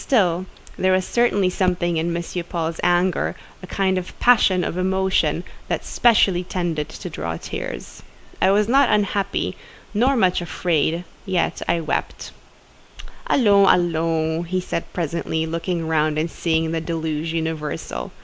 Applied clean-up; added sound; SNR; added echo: none; none; none; none.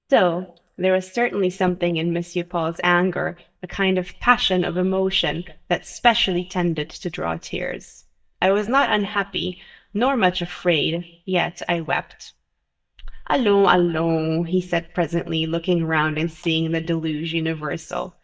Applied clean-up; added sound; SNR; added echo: neural mask model DeepFilterNet 3.